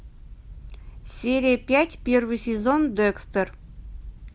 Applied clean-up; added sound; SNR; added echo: none; none; none; none.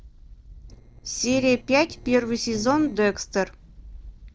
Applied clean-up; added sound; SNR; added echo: neural separator model SepFormer DNS4.